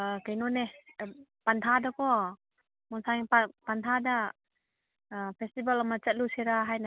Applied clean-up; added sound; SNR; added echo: none; none; none; none.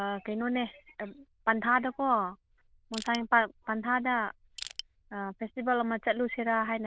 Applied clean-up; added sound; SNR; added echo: neural diffusion model UNIVERSE++.